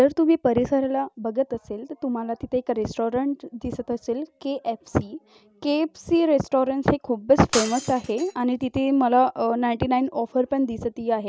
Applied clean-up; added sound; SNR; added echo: none; Shatter; 11 dB; none.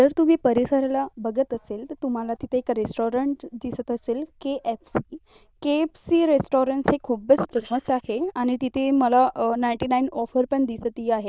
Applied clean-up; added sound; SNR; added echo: neural diffusion model UNIVERSE++.